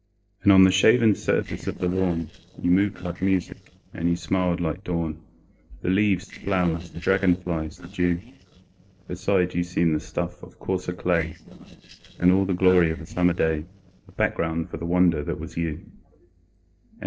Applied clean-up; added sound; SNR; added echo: neural separator model SepFormer DNS4.